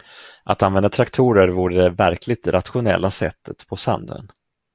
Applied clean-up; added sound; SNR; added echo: none; none; none; none.